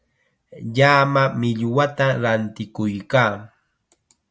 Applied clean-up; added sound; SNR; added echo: none; none; none; none.